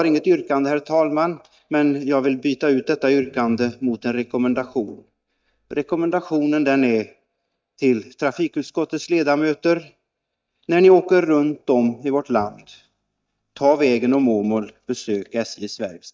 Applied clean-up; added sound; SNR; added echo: neural mask model DeepFilterNet 3.